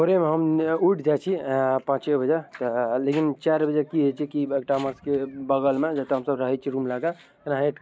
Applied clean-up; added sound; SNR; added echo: none; none; none; none.